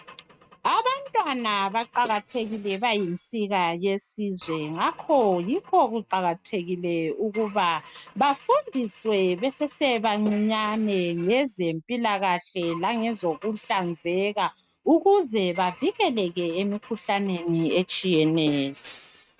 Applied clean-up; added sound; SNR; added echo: neural mask model RNNoise.